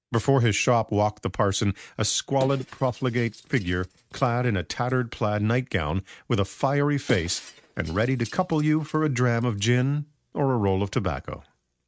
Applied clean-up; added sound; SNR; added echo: neural mask model RNNoise.